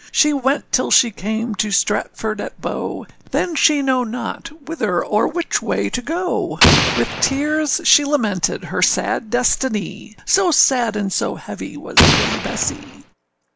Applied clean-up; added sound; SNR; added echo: none; Explosion; -3 dB; none.